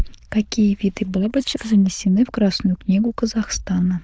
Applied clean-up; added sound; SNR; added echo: neural diffusion model UNIVERSE++.